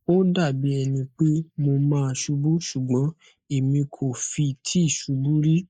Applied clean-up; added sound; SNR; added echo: neural mask model Resemble Enhance denoiser.